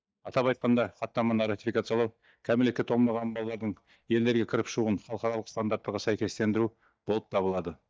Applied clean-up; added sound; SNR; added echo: neural mask model DeepFilterNet 3.